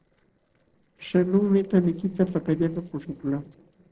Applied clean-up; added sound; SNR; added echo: neural separator model SepFormer DNS4.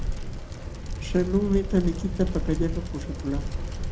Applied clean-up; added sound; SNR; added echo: none; Bicycle; 1 dB; reverberation time 0.4 s.